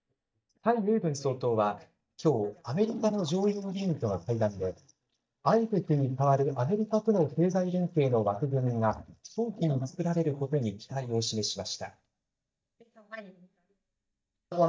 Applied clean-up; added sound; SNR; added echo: neural mask model DeepFilterNet 3.